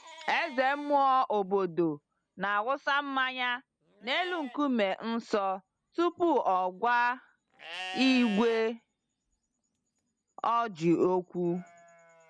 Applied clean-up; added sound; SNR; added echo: none; Livestock, farm animals, working animals; 19 dB; none.